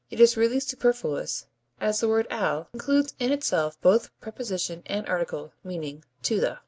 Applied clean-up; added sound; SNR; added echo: none; none; none; none.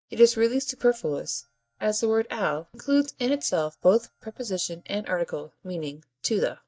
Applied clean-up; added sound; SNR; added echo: neural mask model DeepFilterNet 3.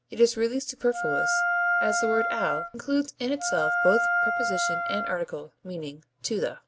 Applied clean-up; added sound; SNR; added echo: none; Wind instrument, woodwind instrument; -2 dB; none.